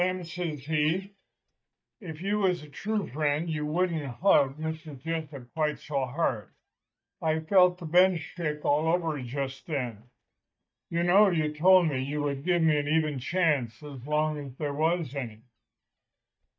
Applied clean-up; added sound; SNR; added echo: neural mask model DeepFilterNet 3.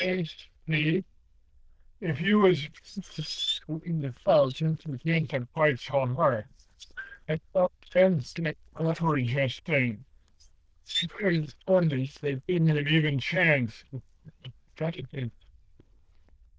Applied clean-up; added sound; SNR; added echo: neural diffusion model UNIVERSE++.